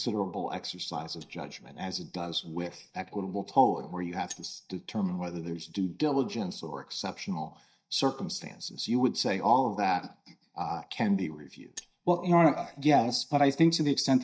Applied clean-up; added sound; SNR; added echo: neural mask model DeepFilterNet 3.